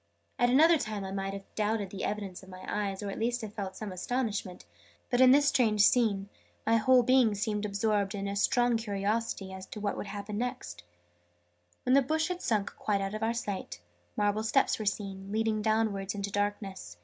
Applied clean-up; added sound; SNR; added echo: none; none; none; none.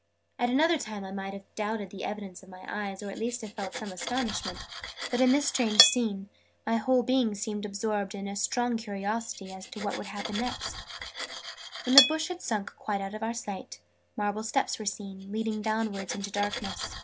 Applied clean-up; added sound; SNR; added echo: none; Cutlery, silverware; 5 dB; none.